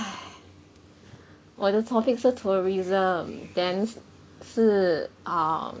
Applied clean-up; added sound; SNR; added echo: none; none; none; none.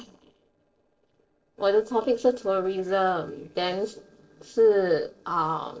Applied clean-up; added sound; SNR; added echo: neural separator model SepFormer DNS4.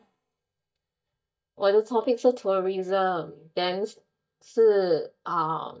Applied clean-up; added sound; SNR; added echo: neural mask model DeepFilterNet 3.